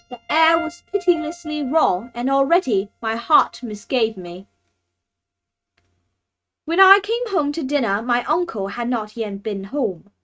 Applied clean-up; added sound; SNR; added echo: neural mask model RNNoise.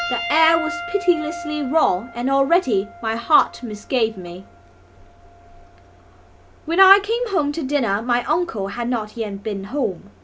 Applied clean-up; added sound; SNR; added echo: none; Piano; 14 dB; none.